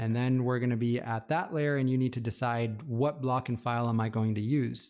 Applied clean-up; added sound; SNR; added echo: none; none; none; none.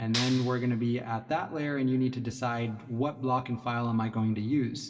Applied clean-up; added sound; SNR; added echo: none; Clapping; 9 dB; reverberation time 1.9 s.